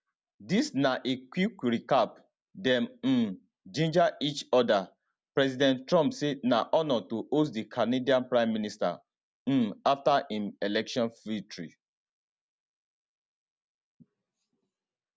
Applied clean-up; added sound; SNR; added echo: none; none; none; none.